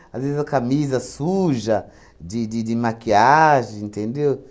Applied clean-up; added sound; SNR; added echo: none; none; none; none.